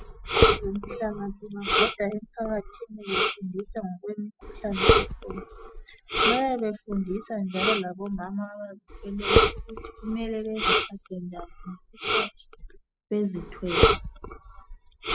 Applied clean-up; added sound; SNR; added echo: classical method spectral subtraction.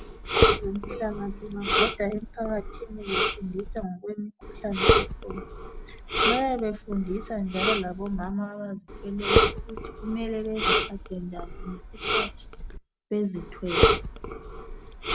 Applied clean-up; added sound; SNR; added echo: none; Respiratory sounds; -5 dB; none.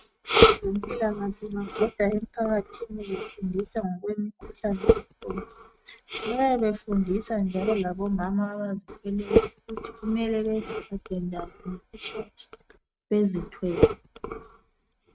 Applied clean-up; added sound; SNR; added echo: neural mask model RNNoise.